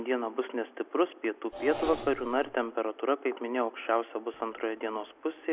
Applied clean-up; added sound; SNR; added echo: none; Engine; 14 dB; none.